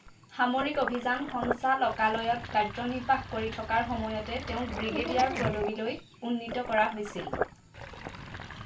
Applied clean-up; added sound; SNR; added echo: none; Sink (filling or washing); 7 dB; reverberation time 0.2 s.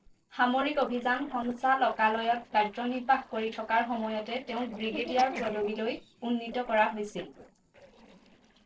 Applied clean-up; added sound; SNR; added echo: neural separator model SepFormer DNS4.